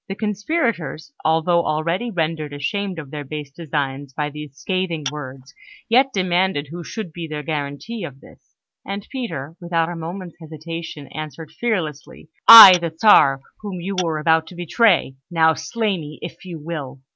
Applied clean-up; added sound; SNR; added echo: none; Tap / Glass; 15 dB; none.